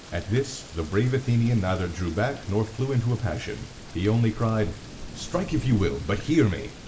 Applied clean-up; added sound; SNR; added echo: none; Thunder / Rain; 13 dB; reverberation time 1.9 s.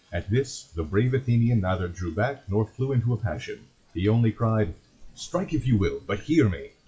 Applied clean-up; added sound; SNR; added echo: classical method WPE with log-MMSE.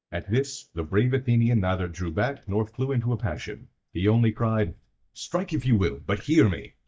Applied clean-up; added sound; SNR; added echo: neural mask model DeepFilterNet 3.